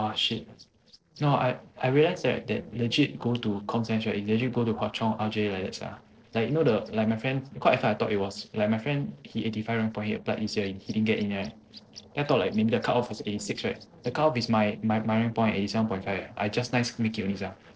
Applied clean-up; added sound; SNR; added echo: neural separator model SepFormer DNS4.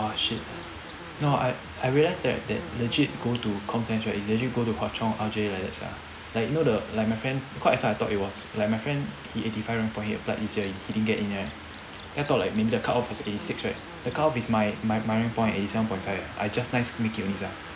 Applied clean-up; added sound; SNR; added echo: none; Buzz / Bird; 19 dB; none.